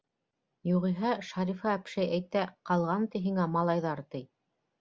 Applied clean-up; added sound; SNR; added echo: none; none; none; none.